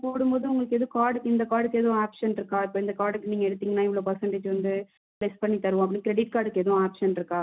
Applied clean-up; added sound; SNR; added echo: none; none; none; none.